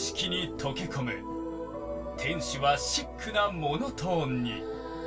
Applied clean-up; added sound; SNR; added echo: none; none; none; reverberation time 0.2 s.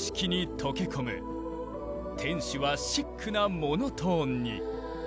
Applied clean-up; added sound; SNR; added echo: none; none; none; none.